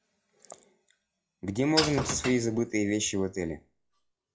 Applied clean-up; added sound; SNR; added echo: classical method log-MMSE.